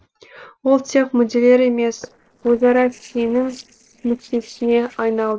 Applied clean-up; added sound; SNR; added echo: neural separator model SepFormer DNS4.